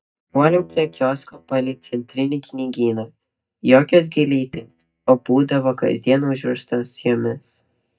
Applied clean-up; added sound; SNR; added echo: neural mask model DeepFilterNet 3.